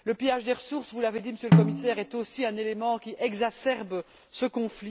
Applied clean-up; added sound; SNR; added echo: none; Snare drum; -4 dB; none.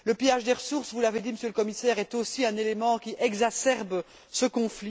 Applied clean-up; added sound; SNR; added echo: none; none; none; none.